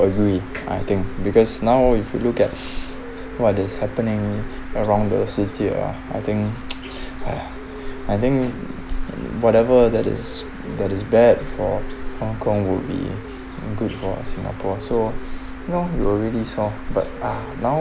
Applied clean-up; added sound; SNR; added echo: none; Bird; 8 dB; none.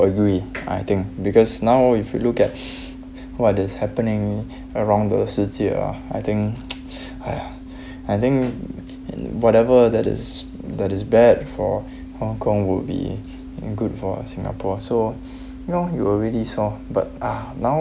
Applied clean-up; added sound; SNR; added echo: none; none; none; none.